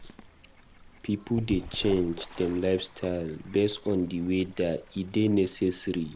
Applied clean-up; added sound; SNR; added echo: none; Bird / Fowl; 17 dB; none.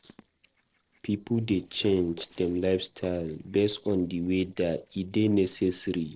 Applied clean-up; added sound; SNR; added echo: neural separator model SepFormer DNS4.